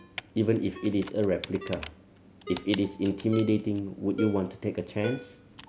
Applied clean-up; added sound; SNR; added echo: none; Computer keyboard + Ringtone; 14 dB; none.